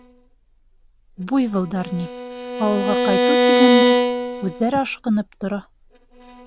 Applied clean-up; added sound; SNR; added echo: none; Bowed string instrument; -2 dB; none.